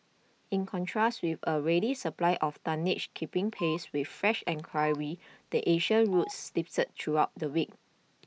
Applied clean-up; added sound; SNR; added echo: none; Telephone; 17 dB; none.